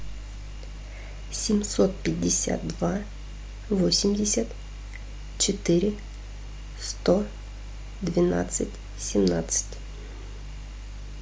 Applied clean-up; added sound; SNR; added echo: none; none; none; none.